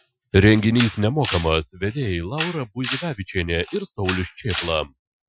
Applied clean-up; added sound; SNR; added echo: classical method Wiener filter.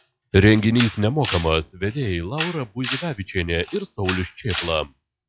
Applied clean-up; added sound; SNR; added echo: classical method log-MMSE.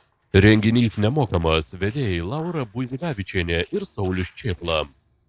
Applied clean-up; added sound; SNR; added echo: neural separator model SepFormer DNS4.